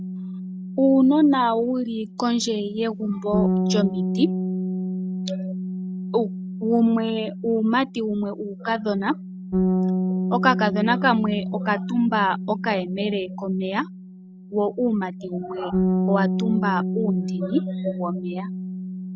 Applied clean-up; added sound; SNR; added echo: none; Bass guitar; 3 dB; none.